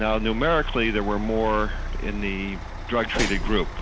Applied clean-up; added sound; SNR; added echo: none; Truck; 3 dB; none.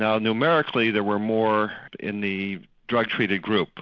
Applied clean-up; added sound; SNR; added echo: none; none; none; none.